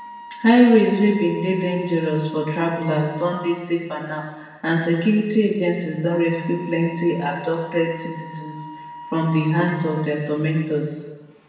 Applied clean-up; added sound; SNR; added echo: none; Wind instrument, woodwind instrument; 18 dB; reverberation time 1.3 s.